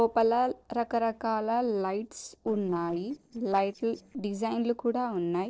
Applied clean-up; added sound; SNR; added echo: neural separator model SepFormer DNS4.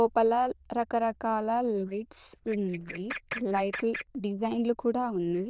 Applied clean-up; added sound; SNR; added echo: neural diffusion model UNIVERSE++.